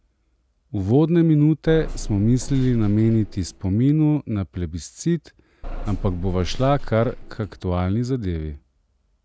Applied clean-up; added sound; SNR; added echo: none; Bus / Engine; 9 dB; none.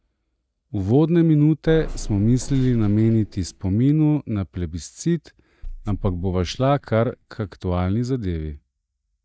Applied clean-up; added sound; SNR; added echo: neural mask model DeepFilterNet 3.